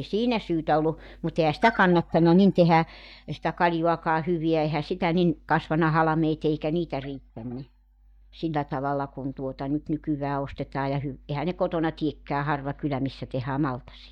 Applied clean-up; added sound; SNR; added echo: neural mask model DeepFilterNet 3.